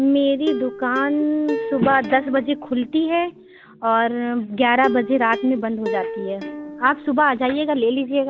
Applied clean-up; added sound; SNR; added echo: none; Plucked string instrument; 11 dB; none.